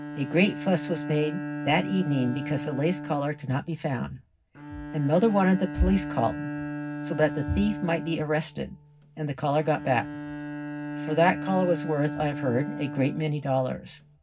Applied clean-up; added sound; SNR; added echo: none; Bowed string instrument; 8 dB; reverberation time 0.4 s.